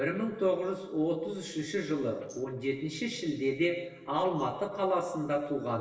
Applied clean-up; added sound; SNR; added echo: neural separator model SepFormer DNS4.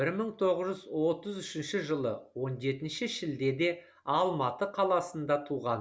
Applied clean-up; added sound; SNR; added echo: none; none; none; none.